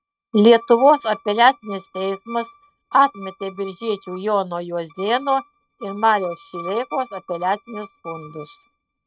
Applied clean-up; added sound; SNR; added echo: neural mask model RNNoise.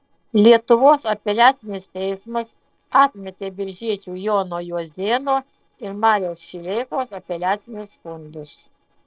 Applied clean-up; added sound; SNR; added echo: neural separator model SepFormer DNS4.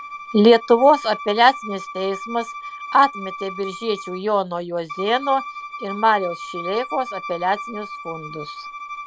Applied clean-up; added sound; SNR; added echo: none; Bowed string instrument; 12 dB; none.